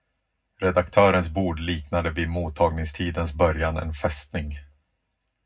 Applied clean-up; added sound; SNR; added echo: none; none; none; reverberation time 0.3 s.